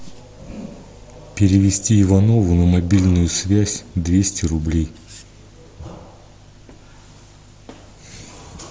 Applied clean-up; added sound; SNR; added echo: none; none; none; none.